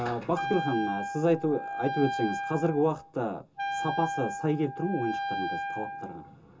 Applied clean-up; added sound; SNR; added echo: none; Wind instrument, woodwind instrument; 5 dB; reverberation time 0.2 s.